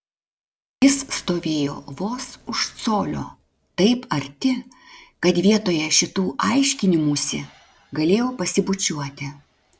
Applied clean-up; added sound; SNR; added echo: none; none; none; none.